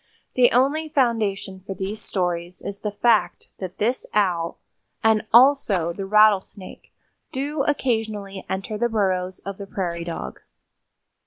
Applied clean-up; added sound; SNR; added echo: neural mask model Resemble Enhance denoiser.